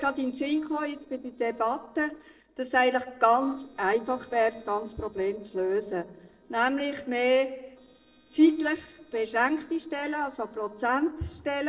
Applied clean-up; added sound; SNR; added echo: neural separator model SepFormer DNS4.